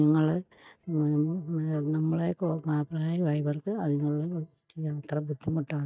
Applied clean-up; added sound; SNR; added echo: neural mask model DeepFilterNet 3.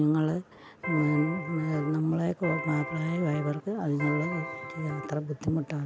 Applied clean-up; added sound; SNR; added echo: none; Electric guitar; 8 dB; none.